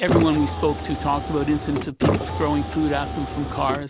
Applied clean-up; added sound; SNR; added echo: none; Car; 2 dB; none.